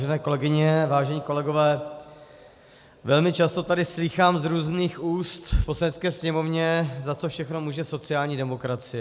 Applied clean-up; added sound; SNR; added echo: none; none; none; none.